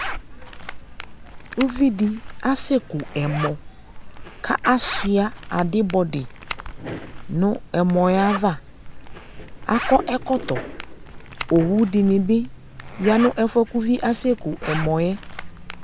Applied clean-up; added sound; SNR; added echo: none; Zipper (clothing); 10 dB; none.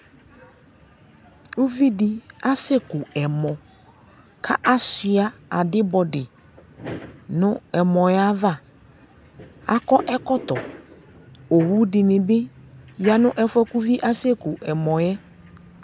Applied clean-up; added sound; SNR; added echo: none; none; none; none.